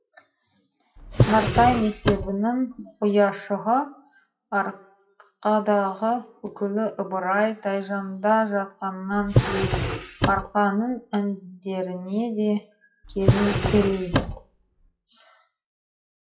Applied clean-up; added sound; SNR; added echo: classical method WPE with log-MMSE.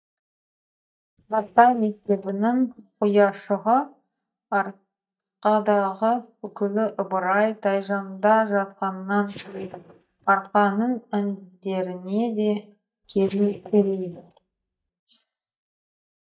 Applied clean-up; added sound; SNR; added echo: neural mask model DeepFilterNet 3.